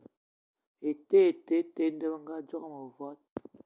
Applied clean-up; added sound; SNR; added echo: none; none; none; none.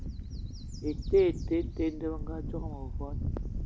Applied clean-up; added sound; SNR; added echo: none; Wind / Bird; 3 dB; none.